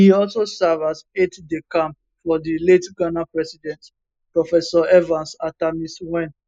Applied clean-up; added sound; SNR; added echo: neural mask model Resemble Enhance denoiser.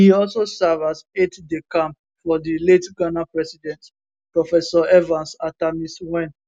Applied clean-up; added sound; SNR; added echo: none; none; none; none.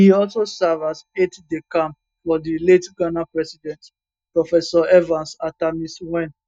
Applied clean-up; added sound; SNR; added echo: neural mask model DeepFilterNet 3.